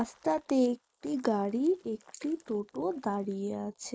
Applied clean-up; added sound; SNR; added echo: neural mask model Resemble Enhance denoiser.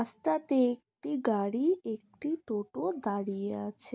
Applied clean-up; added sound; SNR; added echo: none; none; none; none.